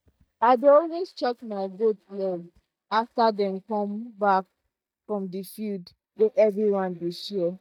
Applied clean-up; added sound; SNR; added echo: neural mask model DeepFilterNet 3.